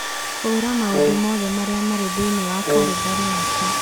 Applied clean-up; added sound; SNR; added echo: none; Brass instrument + Domestic sounds, home sounds; 0 dB; none.